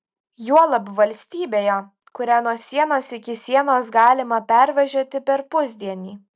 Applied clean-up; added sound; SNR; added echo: none; none; none; none.